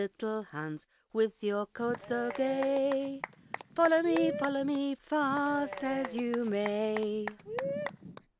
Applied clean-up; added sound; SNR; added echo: none; Applause / Cheering / Clapping; 9 dB; none.